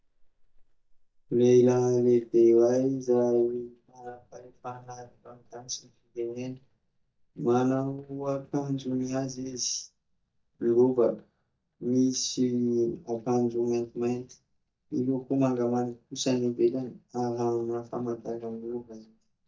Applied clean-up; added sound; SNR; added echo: neural mask model DeepFilterNet 3.